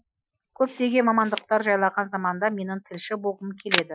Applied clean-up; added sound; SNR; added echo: classical method Wiener filter.